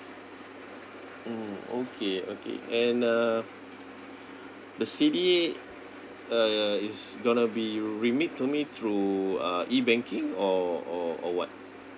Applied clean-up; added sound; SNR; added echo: none; none; none; none.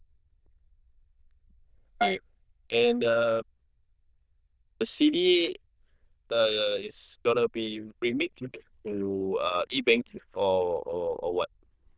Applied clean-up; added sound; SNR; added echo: neural diffusion model UNIVERSE++.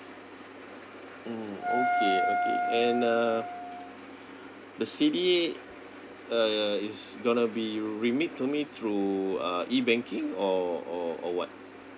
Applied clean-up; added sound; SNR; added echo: none; Wind instrument, woodwind instrument; 0 dB; none.